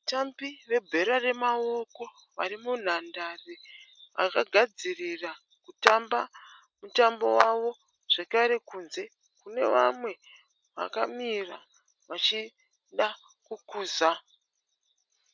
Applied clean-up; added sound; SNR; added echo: neural mask model RNNoise.